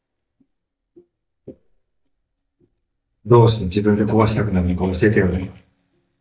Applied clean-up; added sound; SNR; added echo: neural mask model DeepFilterNet 3.